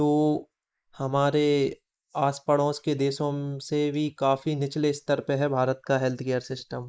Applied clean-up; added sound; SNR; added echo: neural mask model Resemble Enhance denoiser.